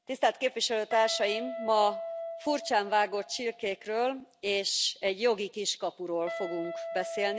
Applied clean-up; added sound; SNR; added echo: none; Guitar; 11 dB; none.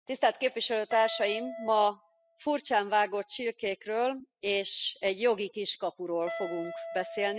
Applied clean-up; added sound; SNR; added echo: classical method spectral subtraction.